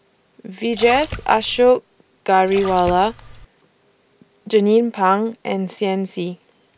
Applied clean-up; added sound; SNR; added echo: none; Splash, splatter; 14 dB; none.